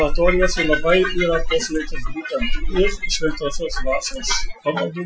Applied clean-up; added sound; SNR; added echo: classical method Wiener filter.